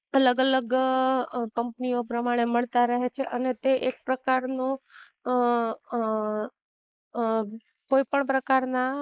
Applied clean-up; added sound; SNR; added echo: neural mask model Resemble Enhance denoiser.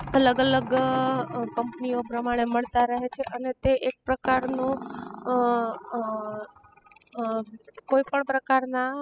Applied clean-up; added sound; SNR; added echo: classical method spectral subtraction.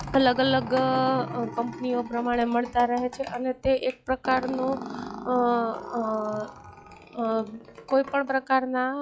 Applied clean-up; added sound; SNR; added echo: classical method log-MMSE.